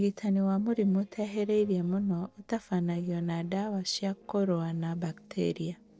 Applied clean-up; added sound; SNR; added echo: neural separator model SepFormer DNS4.